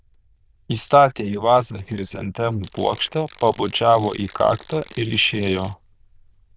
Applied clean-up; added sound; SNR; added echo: neural diffusion model UNIVERSE++.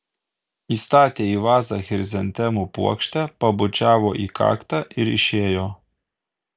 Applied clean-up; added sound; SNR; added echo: none; none; none; none.